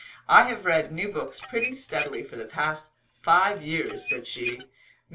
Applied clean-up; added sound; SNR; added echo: none; Squeak / Dishes, pots, and pans; 3 dB; reverberation time 0.2 s.